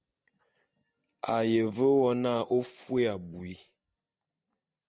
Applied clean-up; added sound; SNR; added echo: none; none; none; none.